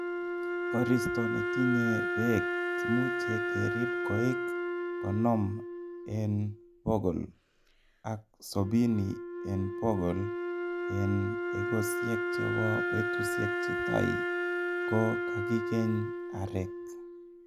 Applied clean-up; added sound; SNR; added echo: none; Wind instrument, woodwind instrument; 1 dB; none.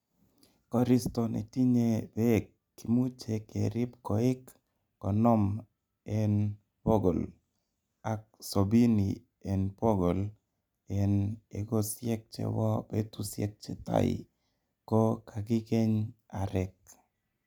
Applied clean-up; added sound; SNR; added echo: none; none; none; none.